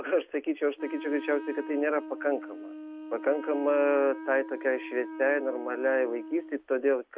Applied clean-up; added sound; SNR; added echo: none; Wind instrument, woodwind instrument; 12 dB; none.